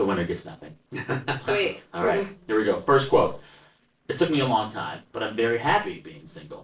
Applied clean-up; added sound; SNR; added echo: neural separator model SepFormer DNS4.